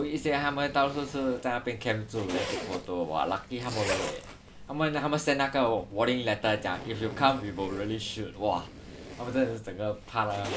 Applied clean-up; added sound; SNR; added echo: none; Zipper (clothing); 11 dB; none.